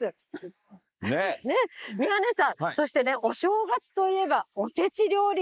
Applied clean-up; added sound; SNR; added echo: neural mask model Resemble Enhance denoiser.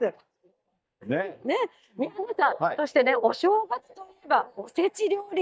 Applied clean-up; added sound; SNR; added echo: neural mask model DeepFilterNet 3.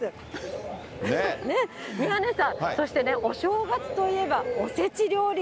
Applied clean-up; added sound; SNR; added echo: none; Bird; 8 dB; none.